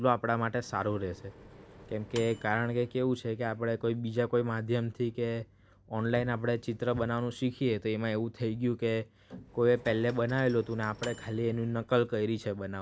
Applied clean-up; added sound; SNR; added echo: none; Chink, clink + Microwave oven; 19 dB; none.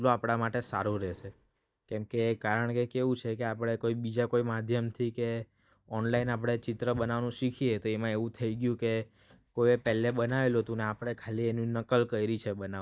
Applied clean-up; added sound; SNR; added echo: neural mask model DeepFilterNet 3.